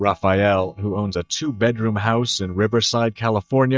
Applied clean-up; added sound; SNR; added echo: neural mask model DeepFilterNet 3.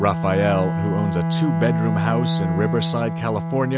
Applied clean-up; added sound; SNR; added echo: none; Bowed string instrument; 0 dB; none.